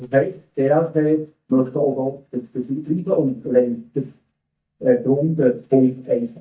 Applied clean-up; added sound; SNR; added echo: neural mask model DeepFilterNet 3.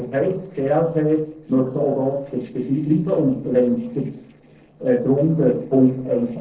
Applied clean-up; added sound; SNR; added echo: neural separator model SepFormer DNS4.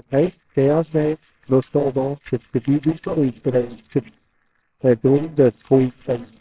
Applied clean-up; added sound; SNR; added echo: neural separator model SepFormer WHAMR!.